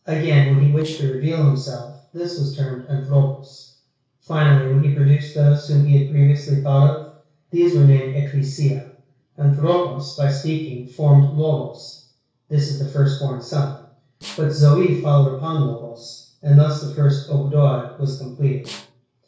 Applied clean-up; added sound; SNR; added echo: neural separator model SepFormer DNS4.